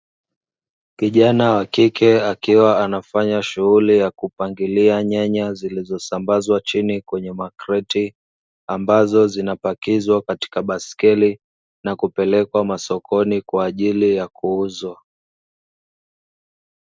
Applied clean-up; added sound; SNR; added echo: none; none; none; none.